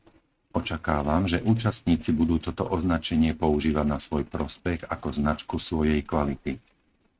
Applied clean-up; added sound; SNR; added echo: neural mask model RNNoise.